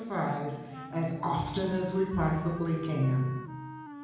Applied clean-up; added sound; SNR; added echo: none; Wind instrument, woodwind instrument; 13 dB; reverberation time 1.0 s.